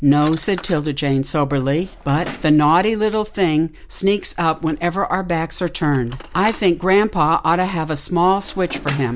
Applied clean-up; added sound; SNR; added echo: none; Drawer open or close; 20 dB; none.